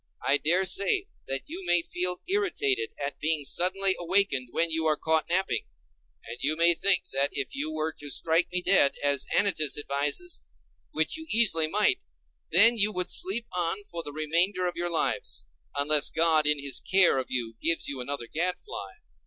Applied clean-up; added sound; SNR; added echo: none; none; none; none.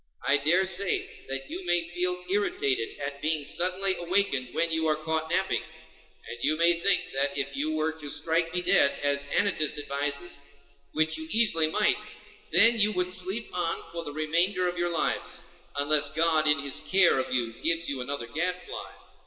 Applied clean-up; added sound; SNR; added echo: none; none; none; reverberation time 1.4 s.